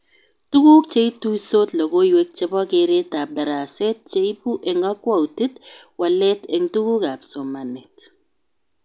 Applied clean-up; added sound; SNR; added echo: none; none; none; none.